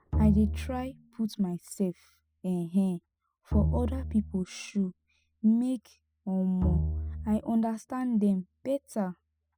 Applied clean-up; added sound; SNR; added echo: classical method spectral subtraction.